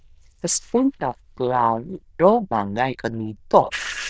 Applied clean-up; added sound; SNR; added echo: neural diffusion model UNIVERSE++.